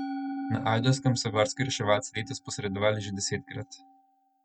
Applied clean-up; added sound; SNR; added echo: neural mask model RNNoise.